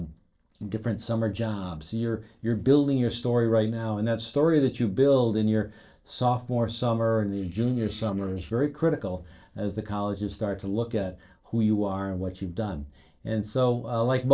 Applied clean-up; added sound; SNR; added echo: neural separator model SepFormer DNS4.